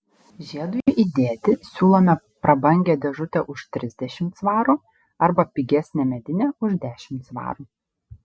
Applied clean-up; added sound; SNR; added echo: none; none; none; none.